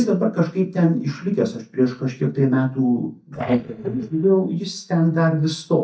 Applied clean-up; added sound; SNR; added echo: neural mask model DeepFilterNet 3.